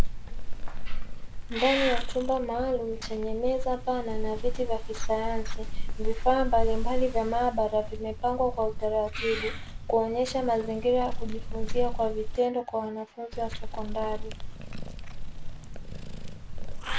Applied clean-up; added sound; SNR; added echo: none; Meow / Purr; -1 dB; none.